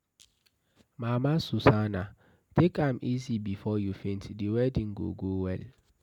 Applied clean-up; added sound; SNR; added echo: none; none; none; none.